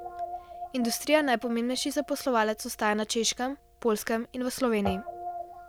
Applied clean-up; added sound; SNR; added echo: none; Guitar; 13 dB; none.